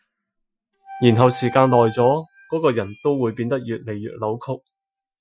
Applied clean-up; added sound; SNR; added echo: classical method Wiener filter.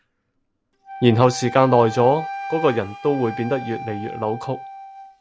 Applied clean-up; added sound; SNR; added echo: none; Wind instrument, woodwind instrument; 12 dB; none.